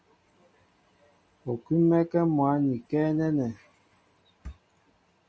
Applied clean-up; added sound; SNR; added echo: none; none; none; none.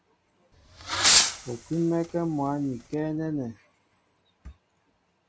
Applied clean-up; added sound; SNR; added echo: none; Fireworks; -4 dB; none.